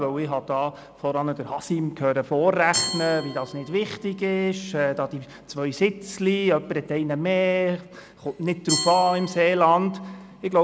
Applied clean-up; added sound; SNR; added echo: none; Glass; 13 dB; none.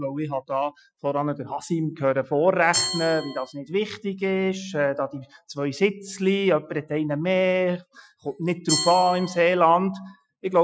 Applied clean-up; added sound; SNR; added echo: classical method Wiener filter.